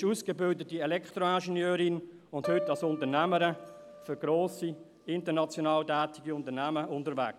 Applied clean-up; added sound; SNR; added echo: none; Piano; 14 dB; none.